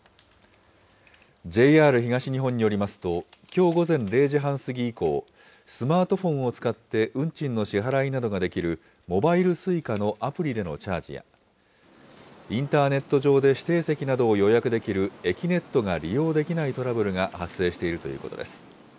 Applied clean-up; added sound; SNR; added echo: none; none; none; none.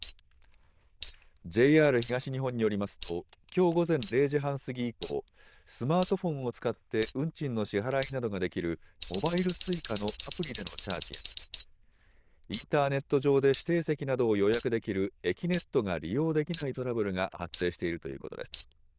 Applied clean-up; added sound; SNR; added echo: neural diffusion model UNIVERSE++.